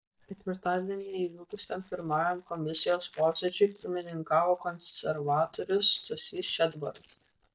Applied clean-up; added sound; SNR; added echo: neural mask model DeepFilterNet 3.